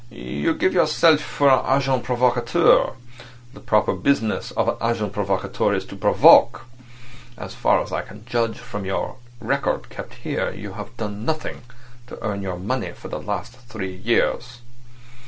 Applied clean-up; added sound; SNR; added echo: none; none; none; none.